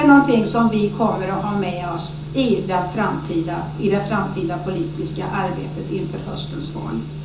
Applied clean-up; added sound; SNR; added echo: none; none; none; reverberation time 0.6 s.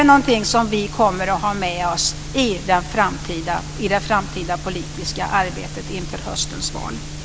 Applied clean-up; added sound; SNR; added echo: none; none; none; none.